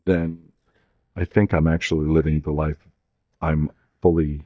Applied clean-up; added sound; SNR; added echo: neural mask model DeepFilterNet 3.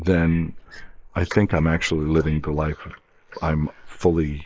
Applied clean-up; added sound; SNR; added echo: neural mask model Resemble Enhance denoiser.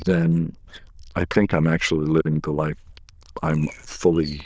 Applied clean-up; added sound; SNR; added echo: neural diffusion model UNIVERSE++.